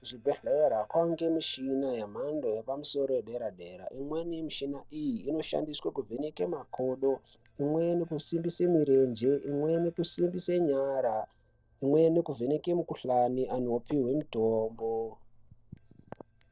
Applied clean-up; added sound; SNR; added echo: neural separator model SepFormer DNS4.